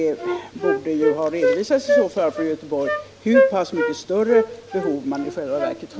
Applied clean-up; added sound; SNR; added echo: none; Wind instrument, woodwind instrument; 0 dB; none.